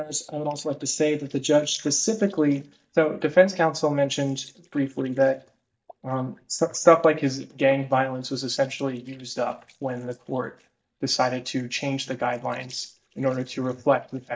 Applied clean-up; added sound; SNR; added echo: neural mask model DeepFilterNet 3.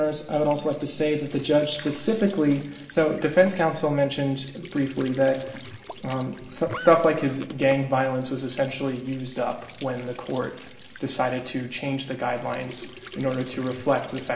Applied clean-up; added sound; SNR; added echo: none; Squeak / Trickle, dribble / Sink (filling or washing); 18 dB; reverberation time 0.7 s.